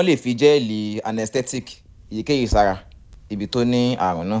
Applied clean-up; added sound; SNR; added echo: none; Tap; 13 dB; none.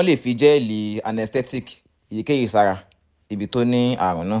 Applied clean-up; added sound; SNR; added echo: none; none; none; none.